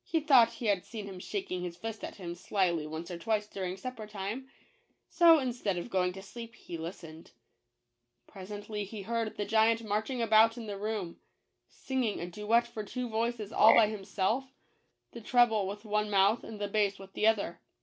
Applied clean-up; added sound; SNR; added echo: none; Frog; 6 dB; none.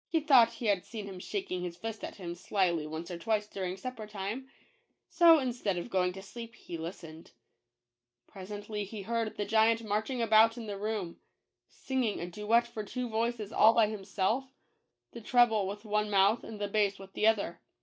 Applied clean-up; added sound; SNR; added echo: neural mask model DeepFilterNet 3.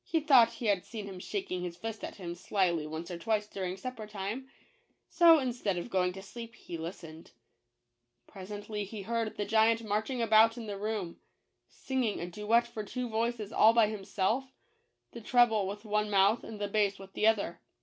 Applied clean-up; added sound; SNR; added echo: none; none; none; none.